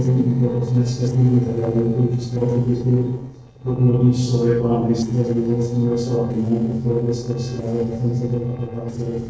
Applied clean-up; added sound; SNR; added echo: neural separator model SepFormer DNS4.